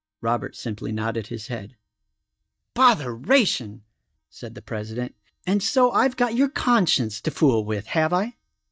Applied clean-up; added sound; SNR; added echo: neural mask model DeepFilterNet 3.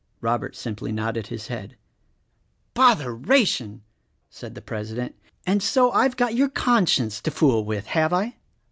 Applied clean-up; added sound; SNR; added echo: none; none; none; none.